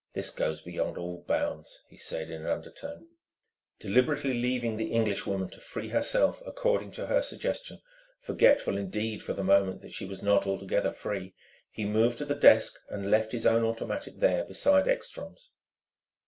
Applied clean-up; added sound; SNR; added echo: none; none; none; none.